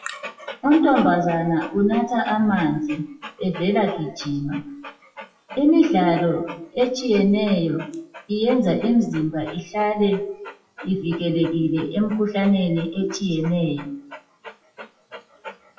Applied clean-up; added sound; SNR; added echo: classical method WPE with log-MMSE.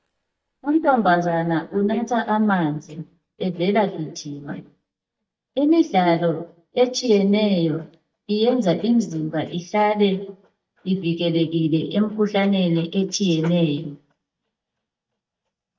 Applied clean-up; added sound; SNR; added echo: neural mask model DeepFilterNet 3.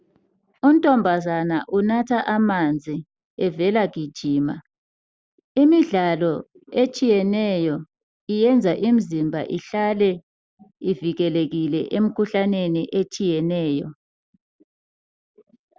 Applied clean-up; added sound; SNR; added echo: none; none; none; none.